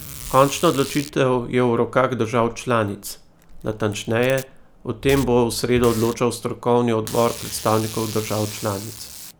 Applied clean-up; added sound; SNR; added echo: none; Packing tape, duct tape; 17 dB; none.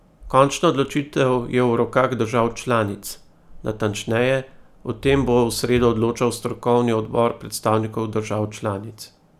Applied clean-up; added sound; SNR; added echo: none; none; none; none.